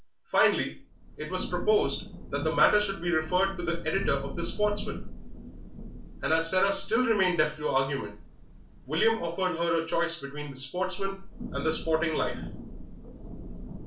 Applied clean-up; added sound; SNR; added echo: none; Thunder / Rain; 10 dB; reverberation time 0.3 s.